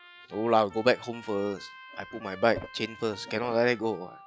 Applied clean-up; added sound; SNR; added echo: classical method log-MMSE.